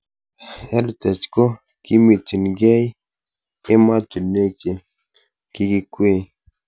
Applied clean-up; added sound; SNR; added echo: none; none; none; none.